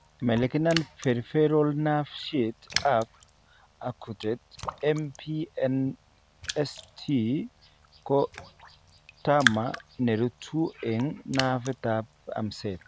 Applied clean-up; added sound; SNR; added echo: none; Raindrop; 11 dB; none.